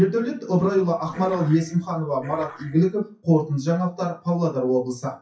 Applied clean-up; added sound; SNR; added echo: classical method WPE with log-MMSE.